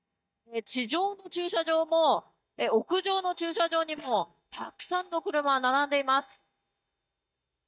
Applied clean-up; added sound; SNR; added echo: neural mask model DeepFilterNet 3.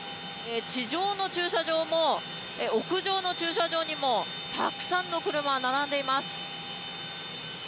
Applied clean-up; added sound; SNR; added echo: none; none; none; none.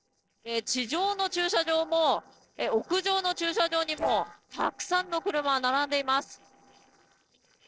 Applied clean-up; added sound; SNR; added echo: neural separator model SepFormer DNS4.